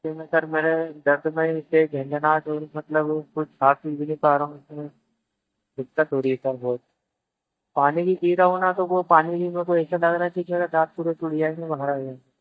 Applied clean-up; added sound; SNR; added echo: neural mask model DeepFilterNet 3.